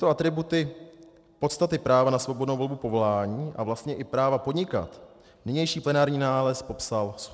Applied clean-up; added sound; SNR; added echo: none; none; none; none.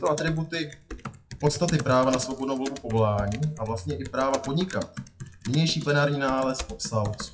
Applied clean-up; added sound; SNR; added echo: classical method WPE with log-MMSE.